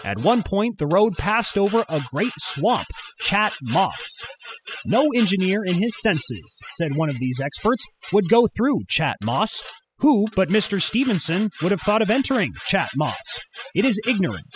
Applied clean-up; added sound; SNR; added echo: classical method spectral subtraction.